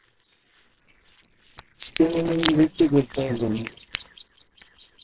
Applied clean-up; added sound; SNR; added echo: neural separator model SepFormer WHAMR!.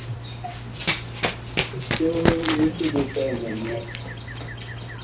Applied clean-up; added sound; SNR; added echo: none; Run; 1 dB; reverberation time 0.3 s.